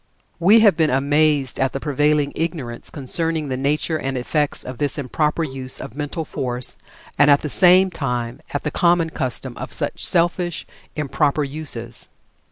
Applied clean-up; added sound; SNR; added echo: none; Marimba, xylophone; 20 dB; none.